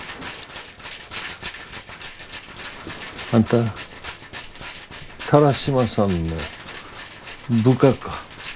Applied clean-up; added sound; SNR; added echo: none; Rattle; 12 dB; none.